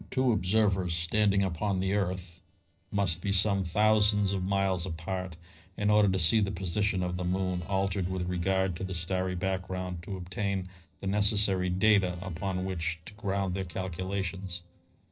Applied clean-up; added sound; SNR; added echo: neural separator model SepFormer DNS4.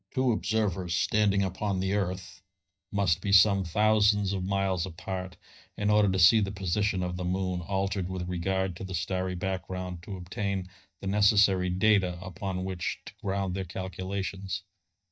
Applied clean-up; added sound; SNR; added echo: neural mask model DeepFilterNet 3.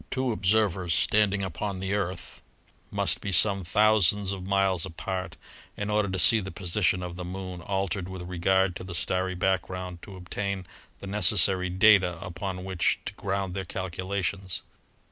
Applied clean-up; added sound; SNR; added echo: none; none; none; none.